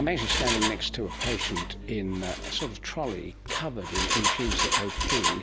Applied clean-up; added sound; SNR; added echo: none; Engine; -1 dB; none.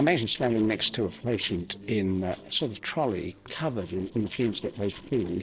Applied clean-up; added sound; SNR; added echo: neural separator model SepFormer DNS4.